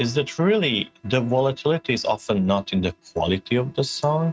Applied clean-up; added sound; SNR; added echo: neural mask model RNNoise.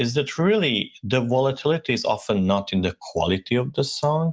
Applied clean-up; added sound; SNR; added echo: none; none; none; none.